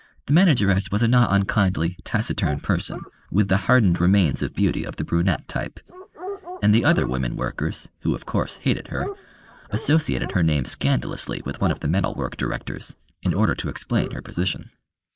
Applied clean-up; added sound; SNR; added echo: neural mask model Resemble Enhance denoiser.